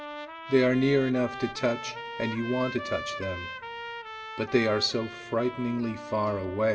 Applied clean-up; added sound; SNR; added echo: none; Trumpet; 11 dB; reverberation time 0.4 s.